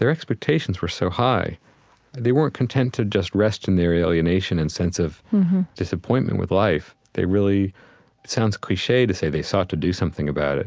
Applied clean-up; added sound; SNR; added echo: none; none; none; none.